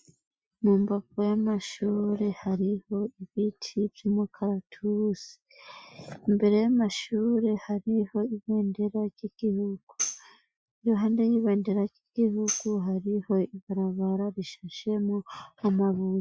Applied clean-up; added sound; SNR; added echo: classical method Wiener filter.